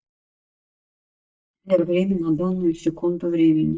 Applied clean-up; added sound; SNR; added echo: neural mask model DeepFilterNet 3.